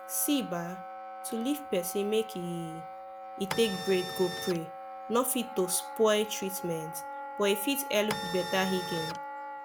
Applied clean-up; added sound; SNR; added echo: none; Printer + Wind instrument, woodwind instrument; 8 dB; none.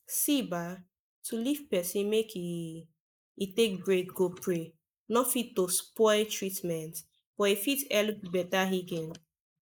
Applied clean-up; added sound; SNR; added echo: neural mask model Resemble Enhance denoiser.